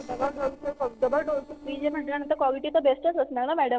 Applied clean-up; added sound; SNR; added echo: neural separator model SepFormer DNS4.